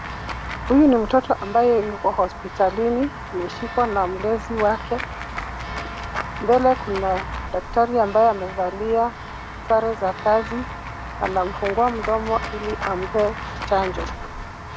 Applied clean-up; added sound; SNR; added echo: none; Walk, footsteps / Run / Bell; 9 dB; none.